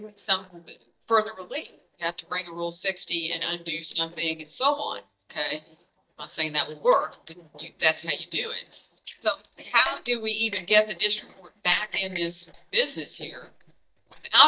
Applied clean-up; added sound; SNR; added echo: neural mask model DeepFilterNet 3.